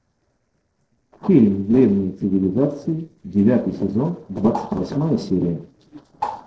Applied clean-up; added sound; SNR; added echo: neural separator model SepFormer DNS4.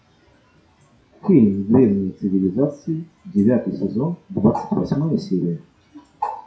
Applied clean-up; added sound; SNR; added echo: classical method WPE with log-MMSE.